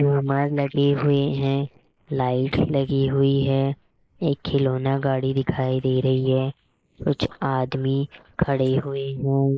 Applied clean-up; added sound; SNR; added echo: neural mask model Resemble Enhance denoiser.